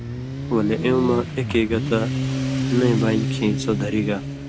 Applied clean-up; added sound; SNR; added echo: none; Motorcycle; 2 dB; none.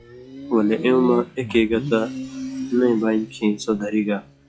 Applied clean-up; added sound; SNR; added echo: classical method log-MMSE.